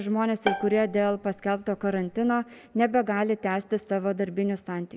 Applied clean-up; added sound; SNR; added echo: none; Bowed string instrument; 9 dB; none.